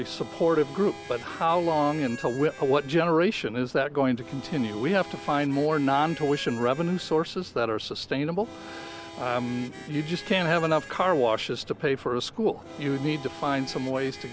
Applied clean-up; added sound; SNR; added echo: none; Harmonica; 17 dB; none.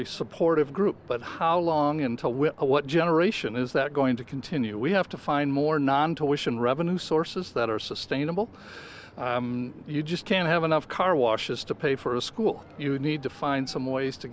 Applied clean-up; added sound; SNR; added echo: none; none; none; none.